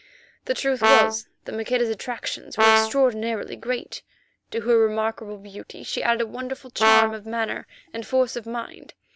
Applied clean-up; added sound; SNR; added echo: none; Brass instrument; -3 dB; none.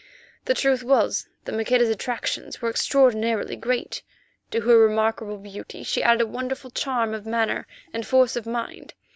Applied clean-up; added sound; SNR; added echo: none; none; none; none.